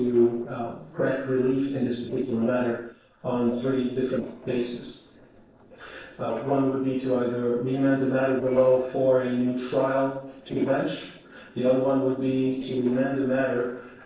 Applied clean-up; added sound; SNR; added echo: neural separator model SepFormer DNS4.